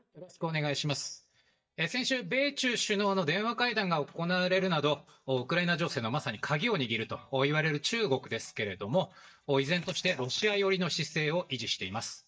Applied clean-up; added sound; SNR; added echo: neural mask model DeepFilterNet 3.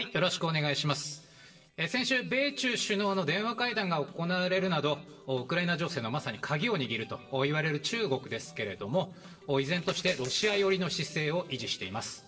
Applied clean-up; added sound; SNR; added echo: neural separator model SepFormer DNS4.